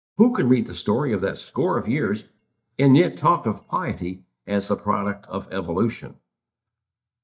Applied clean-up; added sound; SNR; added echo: neural mask model DeepFilterNet 3.